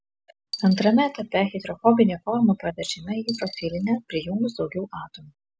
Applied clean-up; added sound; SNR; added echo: none; Coin (dropping); 19 dB; none.